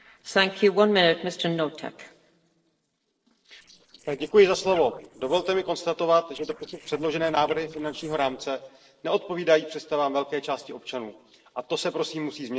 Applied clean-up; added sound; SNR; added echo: neural separator model SepFormer DNS4.